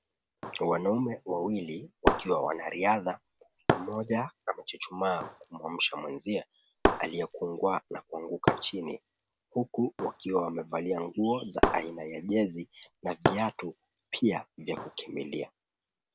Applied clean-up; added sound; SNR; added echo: none; Shatter; 4 dB; none.